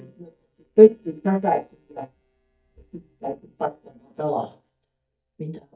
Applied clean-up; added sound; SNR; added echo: neural mask model DeepFilterNet 3.